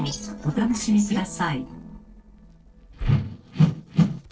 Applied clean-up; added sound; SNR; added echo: neural separator model SepFormer DNS4.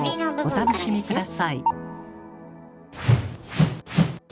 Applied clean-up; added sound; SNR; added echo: none; none; none; none.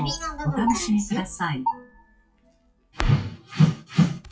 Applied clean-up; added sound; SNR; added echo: classical method WPE with log-MMSE.